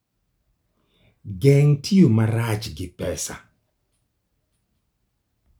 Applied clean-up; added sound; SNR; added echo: none; none; none; none.